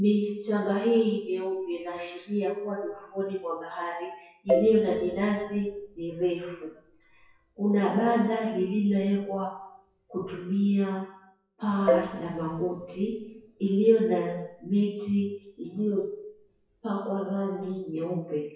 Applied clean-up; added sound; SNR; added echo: classical method WPE with log-MMSE.